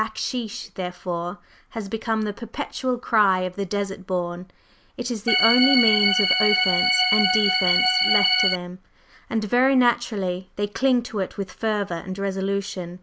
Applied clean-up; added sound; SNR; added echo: none; Organ; -4 dB; none.